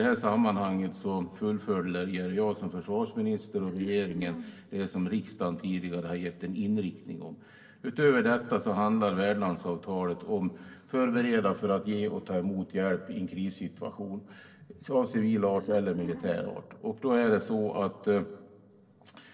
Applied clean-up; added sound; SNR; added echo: neural separator model SepFormer DNS4.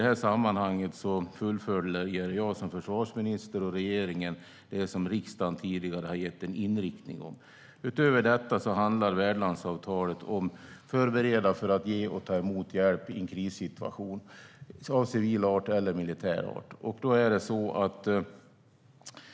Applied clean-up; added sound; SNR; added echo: none; none; none; none.